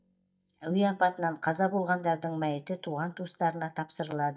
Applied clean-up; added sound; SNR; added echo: neural mask model DeepFilterNet 3.